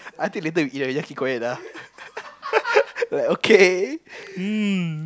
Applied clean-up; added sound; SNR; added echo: none; none; none; none.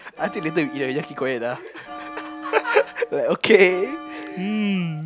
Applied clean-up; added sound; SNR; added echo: none; Bell; 15 dB; none.